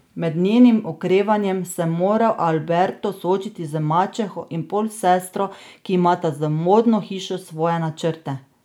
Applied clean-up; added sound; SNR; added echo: none; none; none; none.